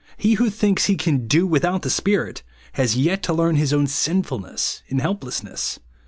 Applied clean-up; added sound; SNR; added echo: none; none; none; none.